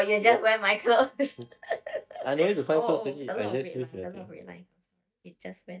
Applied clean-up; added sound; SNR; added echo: neural mask model DeepFilterNet 3.